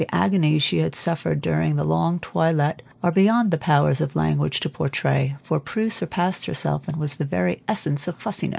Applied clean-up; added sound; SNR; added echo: neural mask model Resemble Enhance denoiser.